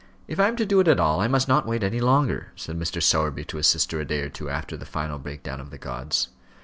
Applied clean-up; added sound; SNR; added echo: none; none; none; none.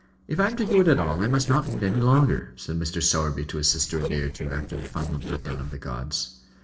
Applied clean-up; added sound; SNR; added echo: neural separator model SepFormer DNS4.